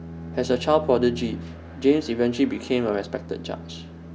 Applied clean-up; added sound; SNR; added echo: none; Bowed string instrument; 13 dB; none.